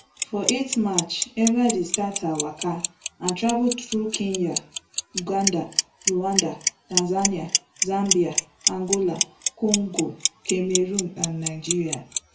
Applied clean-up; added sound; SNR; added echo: none; Clock; 2 dB; reverberation time 0.3 s.